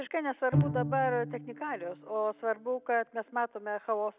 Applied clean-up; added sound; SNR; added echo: none; Bowed string instrument; 3 dB; none.